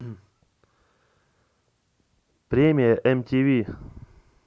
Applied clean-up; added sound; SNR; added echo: none; none; none; none.